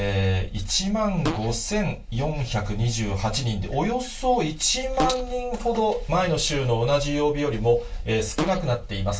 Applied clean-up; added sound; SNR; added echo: none; Fart; 7 dB; reverberation time 0.2 s.